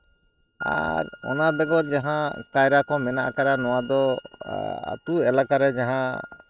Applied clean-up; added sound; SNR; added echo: neural mask model RNNoise.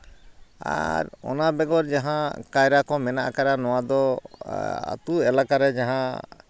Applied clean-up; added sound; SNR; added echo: none; none; none; none.